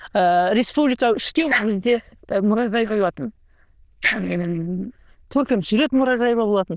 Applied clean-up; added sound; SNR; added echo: neural diffusion model UNIVERSE++.